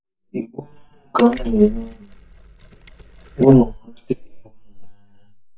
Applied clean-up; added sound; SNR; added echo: neural mask model DeepFilterNet 3.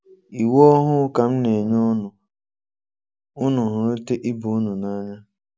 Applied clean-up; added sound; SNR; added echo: none; none; none; none.